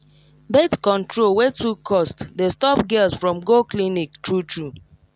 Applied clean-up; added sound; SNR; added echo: none; none; none; none.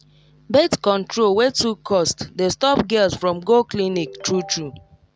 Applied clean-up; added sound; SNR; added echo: none; Ringtone; 18 dB; none.